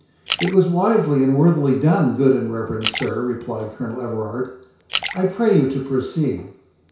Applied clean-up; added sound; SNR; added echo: none; Splash, splatter; 13 dB; reverberation time 0.6 s.